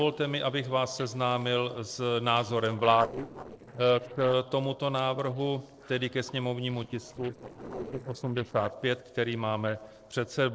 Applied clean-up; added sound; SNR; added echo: neural separator model SepFormer DNS4.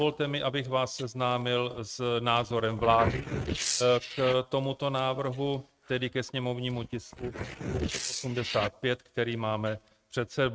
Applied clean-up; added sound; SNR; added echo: neural mask model RNNoise.